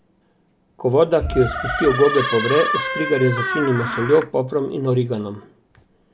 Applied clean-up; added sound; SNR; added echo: none; Door; 4 dB; none.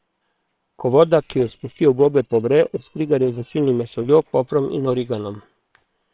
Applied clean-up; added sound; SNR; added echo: neural separator model SepFormer WHAM!.